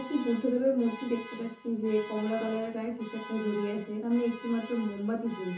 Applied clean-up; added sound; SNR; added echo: none; Alarm; 16 dB; reverberation time 0.9 s.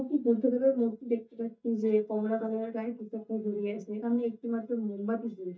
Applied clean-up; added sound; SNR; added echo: neural mask model DeepFilterNet 3.